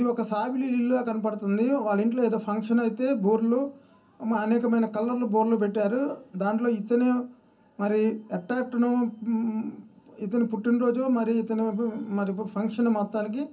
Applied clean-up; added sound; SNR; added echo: none; none; none; reverberation time 0.4 s.